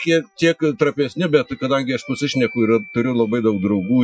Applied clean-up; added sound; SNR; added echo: classical method Wiener filter.